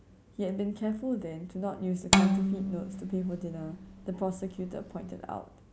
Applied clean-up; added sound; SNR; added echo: none; Bowed string instrument; -4 dB; none.